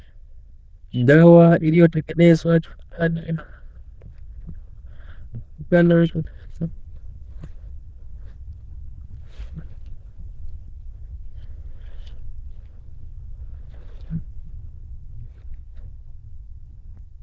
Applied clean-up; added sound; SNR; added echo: neural diffusion model UNIVERSE++.